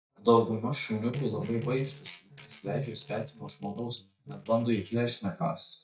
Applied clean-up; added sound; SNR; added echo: neural mask model DeepFilterNet 3.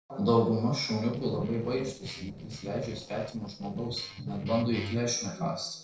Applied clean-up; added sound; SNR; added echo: neural separator model SepFormer DNS4.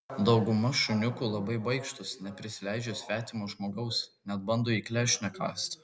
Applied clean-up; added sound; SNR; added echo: none; none; none; none.